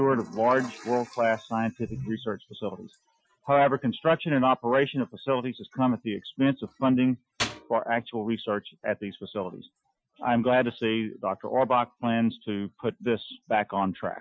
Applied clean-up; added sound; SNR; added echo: classical method Wiener filter.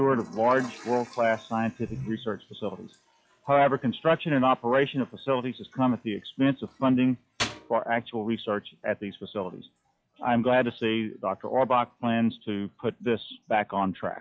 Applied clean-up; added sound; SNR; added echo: classical method log-MMSE.